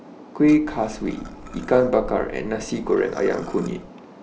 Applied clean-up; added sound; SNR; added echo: none; Liquid; 16 dB; none.